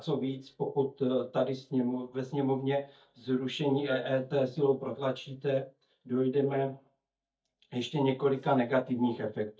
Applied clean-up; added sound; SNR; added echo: neural mask model DeepFilterNet 3.